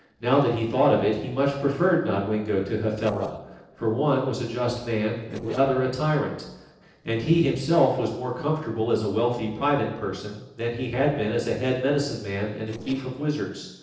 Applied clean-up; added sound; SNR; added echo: neural separator model SepFormer DNS4.